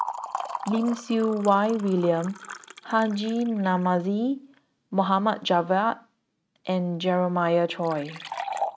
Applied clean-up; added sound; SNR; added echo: neural mask model RNNoise.